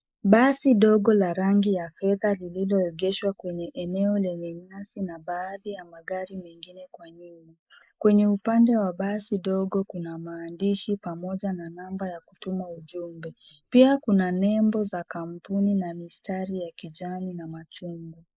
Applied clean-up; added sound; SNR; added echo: neural mask model Resemble Enhance denoiser.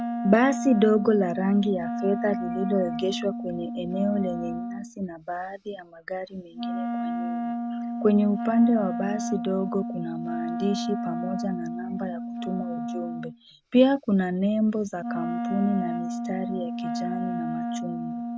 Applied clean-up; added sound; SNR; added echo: none; Wind instrument, woodwind instrument; 4 dB; none.